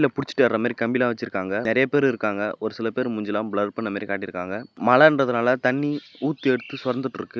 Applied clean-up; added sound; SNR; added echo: none; none; none; none.